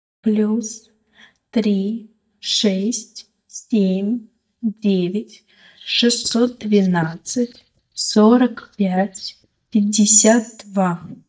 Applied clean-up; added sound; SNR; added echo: neural mask model DeepFilterNet 3.